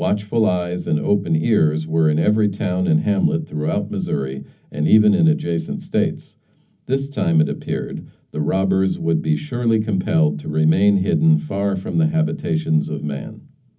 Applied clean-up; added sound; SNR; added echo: none; none; none; reverberation time 0.4 s.